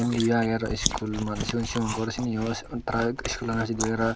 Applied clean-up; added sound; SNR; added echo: neural mask model Resemble Enhance denoiser.